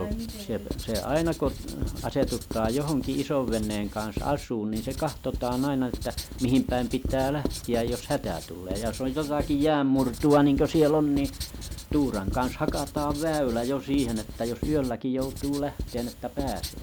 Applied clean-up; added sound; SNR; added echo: none; Writing; 9 dB; none.